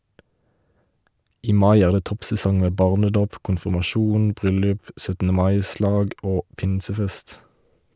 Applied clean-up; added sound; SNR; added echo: none; none; none; none.